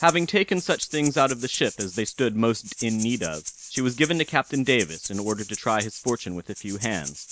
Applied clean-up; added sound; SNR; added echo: none; Rattle (instrument); 12 dB; none.